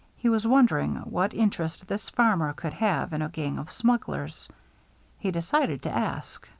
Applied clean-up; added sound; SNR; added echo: none; none; none; none.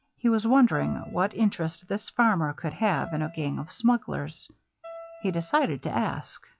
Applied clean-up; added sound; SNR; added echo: classical method log-MMSE.